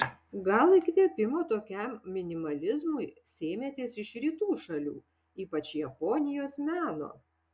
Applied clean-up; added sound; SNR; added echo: none; none; none; none.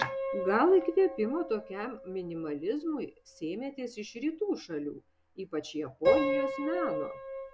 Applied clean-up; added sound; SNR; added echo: none; Piano; 4 dB; none.